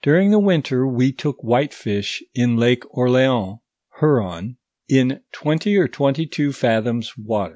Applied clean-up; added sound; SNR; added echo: none; none; none; none.